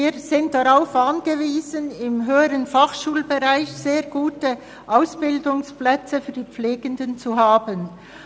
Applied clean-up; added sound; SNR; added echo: none; none; none; none.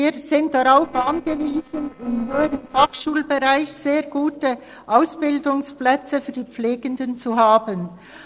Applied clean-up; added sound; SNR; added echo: neural separator model SepFormer DNS4.